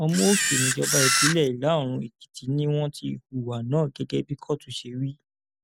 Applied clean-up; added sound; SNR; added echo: none; Camera; -2 dB; none.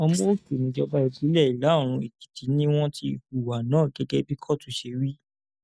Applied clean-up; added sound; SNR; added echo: neural mask model DeepFilterNet 3.